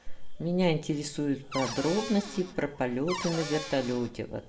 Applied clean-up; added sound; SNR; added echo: none; Cupboard open or close / Door; 9 dB; reverberation time 0.5 s.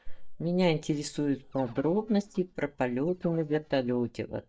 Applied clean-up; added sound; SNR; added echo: neural mask model DeepFilterNet 3.